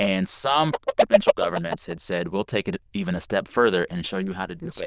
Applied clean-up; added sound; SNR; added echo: neural diffusion model UNIVERSE++.